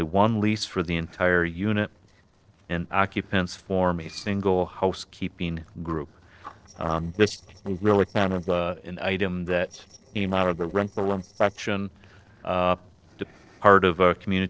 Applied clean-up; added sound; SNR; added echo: neural separator model SepFormer DNS4.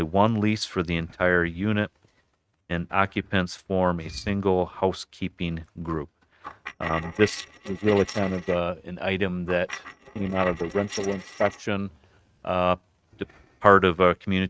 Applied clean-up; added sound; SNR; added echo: neural mask model RNNoise.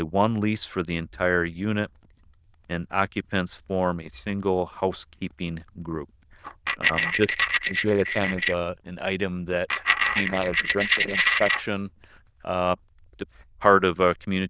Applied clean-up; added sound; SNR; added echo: neural diffusion model UNIVERSE++.